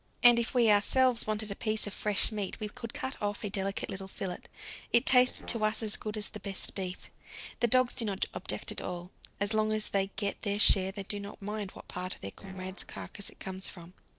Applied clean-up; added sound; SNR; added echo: neural separator model SepFormer DNS4.